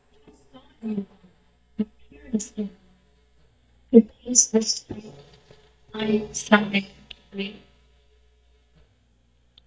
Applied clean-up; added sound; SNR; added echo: neural mask model DeepFilterNet 3.